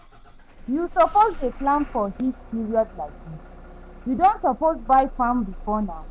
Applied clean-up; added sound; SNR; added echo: none; Engine starting / Bus; 15 dB; none.